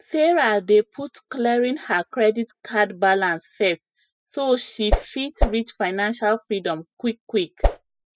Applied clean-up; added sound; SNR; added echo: classical method spectral subtraction.